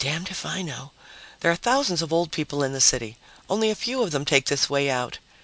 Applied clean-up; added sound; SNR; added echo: none; none; none; none.